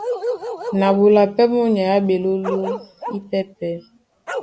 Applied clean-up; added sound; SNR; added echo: none; Bark; 10 dB; none.